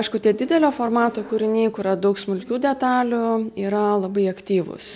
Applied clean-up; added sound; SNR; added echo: none; none; none; none.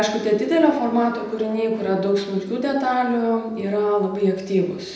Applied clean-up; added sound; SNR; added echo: none; none; none; reverberation time 0.8 s.